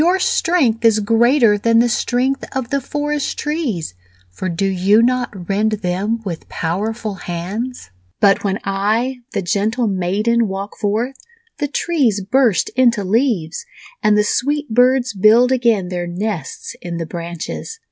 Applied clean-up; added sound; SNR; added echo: none; none; none; none.